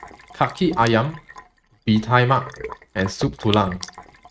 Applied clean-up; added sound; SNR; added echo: neural mask model RNNoise.